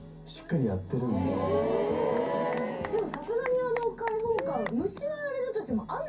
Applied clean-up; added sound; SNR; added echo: none; Applause / Cheering / Clapping; 9 dB; reverberation time 0.3 s.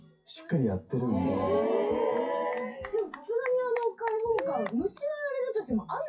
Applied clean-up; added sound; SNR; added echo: classical method WPE with log-MMSE.